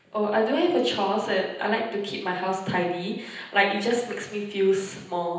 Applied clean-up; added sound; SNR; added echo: none; none; none; reverberation time 0.9 s.